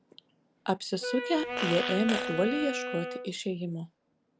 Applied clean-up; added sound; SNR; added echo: none; Fart + Wind instrument, woodwind instrument; 4 dB; none.